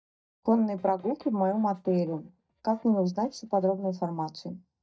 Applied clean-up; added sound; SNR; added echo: neural mask model DeepFilterNet 3.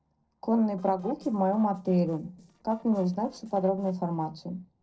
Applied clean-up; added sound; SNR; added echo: neural separator model SepFormer DNS4.